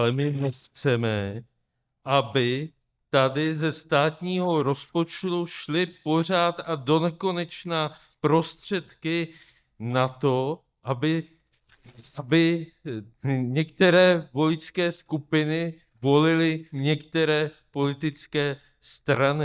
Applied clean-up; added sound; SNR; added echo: neural mask model DeepFilterNet 3.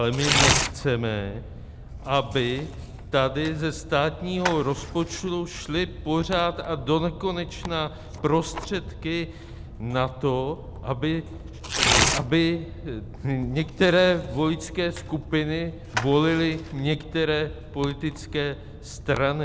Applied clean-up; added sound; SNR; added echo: none; Tearing; 6 dB; none.